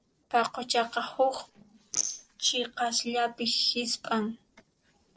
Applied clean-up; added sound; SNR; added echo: neural separator model SepFormer DNS4.